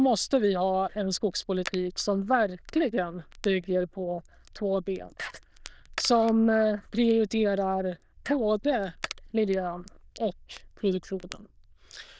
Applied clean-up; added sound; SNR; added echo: neural diffusion model UNIVERSE++.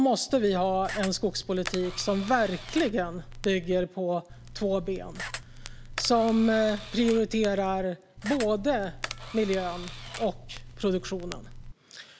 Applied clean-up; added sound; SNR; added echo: none; Crackle + Camera; 12 dB; none.